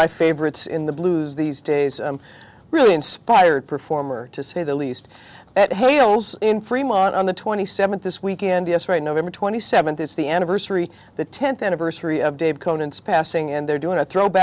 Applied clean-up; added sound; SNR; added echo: none; none; none; none.